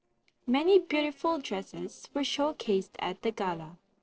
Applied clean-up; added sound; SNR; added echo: neural separator model SepFormer DNS4.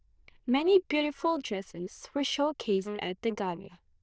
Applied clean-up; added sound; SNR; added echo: neural diffusion model UNIVERSE++.